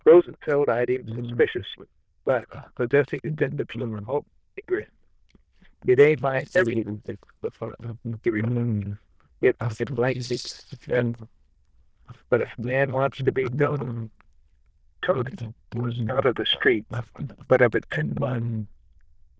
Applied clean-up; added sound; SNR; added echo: neural diffusion model UNIVERSE++.